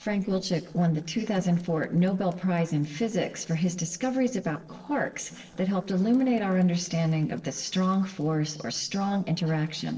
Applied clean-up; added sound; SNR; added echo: neural separator model SepFormer DNS4.